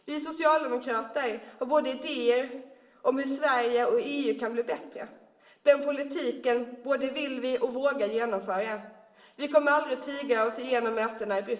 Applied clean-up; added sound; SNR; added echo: none; none; none; reverberation time 0.9 s.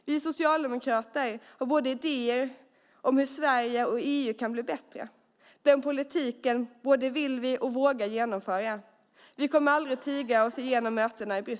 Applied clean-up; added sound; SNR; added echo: none; none; none; none.